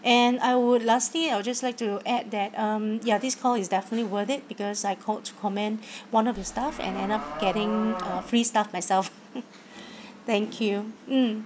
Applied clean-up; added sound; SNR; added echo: none; Livestock, farm animals, working animals; 9 dB; none.